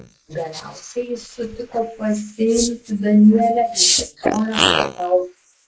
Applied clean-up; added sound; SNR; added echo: neural mask model Resemble Enhance denoiser.